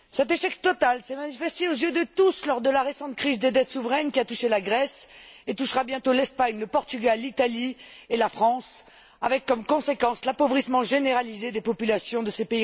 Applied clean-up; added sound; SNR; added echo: none; none; none; none.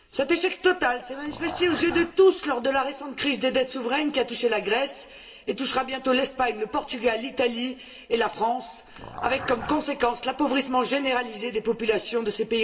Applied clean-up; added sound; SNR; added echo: none; Dog; 12 dB; reverberation time 1.5 s.